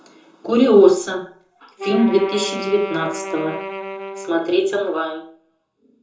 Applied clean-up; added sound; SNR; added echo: none; Wind instrument, woodwind instrument; 10 dB; reverberation time 0.5 s.